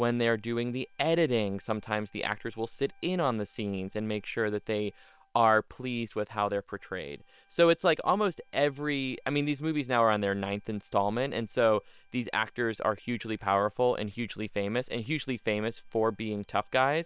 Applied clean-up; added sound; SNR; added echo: neural separator model SepFormer WHAM!.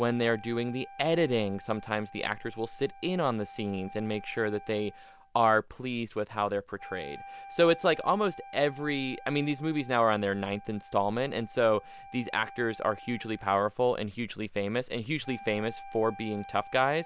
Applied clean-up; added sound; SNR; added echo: none; Wind instrument, woodwind instrument; 19 dB; none.